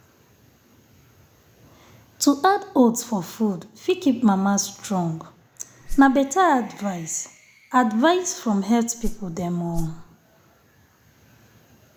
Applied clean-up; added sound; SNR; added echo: none; Whoosh, swoosh, swish; 5 dB; none.